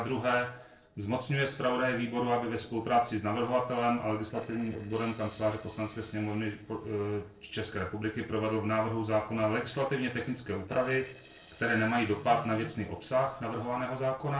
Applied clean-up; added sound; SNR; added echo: neural separator model SepFormer DNS4.